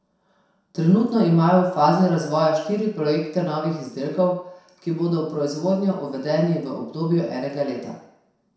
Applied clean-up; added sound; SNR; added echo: none; none; none; reverberation time 0.7 s.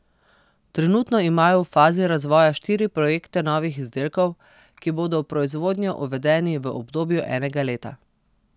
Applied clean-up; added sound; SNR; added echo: none; none; none; none.